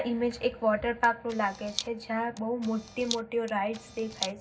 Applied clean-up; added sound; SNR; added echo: none; Camera; 11 dB; reverberation time 0.4 s.